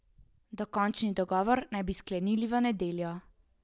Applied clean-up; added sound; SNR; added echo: none; none; none; none.